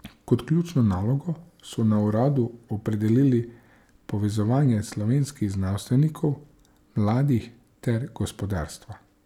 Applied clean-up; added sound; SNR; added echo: none; none; none; none.